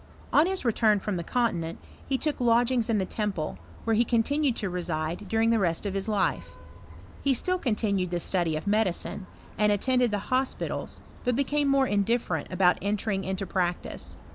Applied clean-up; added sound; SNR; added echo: none; Vehicle horn, car horn, honking; 18 dB; none.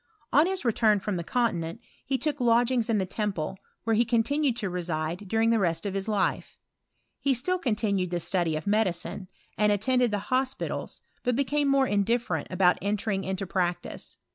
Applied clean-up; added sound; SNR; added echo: none; none; none; none.